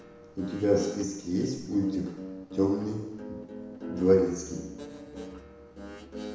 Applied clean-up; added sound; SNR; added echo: none; Guitar; 12 dB; reverberation time 1.0 s.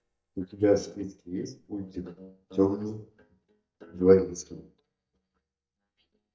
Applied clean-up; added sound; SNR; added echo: neural mask model DeepFilterNet 3.